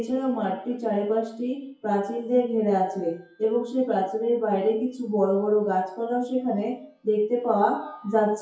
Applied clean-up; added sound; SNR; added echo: classical method WPE with log-MMSE.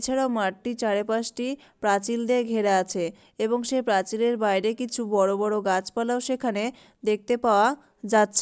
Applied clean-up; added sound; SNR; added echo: none; none; none; none.